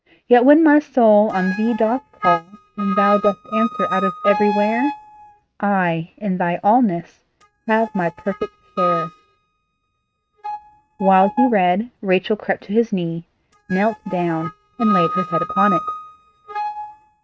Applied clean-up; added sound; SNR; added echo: neural mask model RNNoise.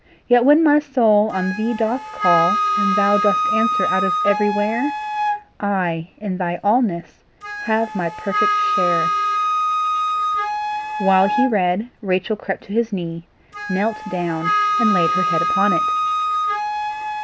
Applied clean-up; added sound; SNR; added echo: none; Wind instrument, woodwind instrument; 1 dB; none.